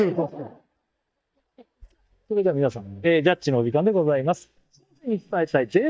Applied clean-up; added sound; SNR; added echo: neural mask model DeepFilterNet 3.